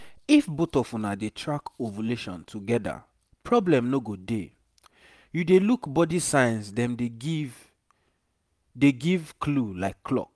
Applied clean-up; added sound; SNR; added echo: none; none; none; none.